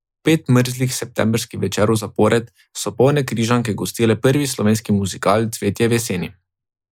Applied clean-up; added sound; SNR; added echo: neural mask model Resemble Enhance denoiser.